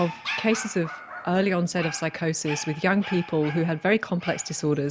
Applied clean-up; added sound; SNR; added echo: none; Dog; 13 dB; none.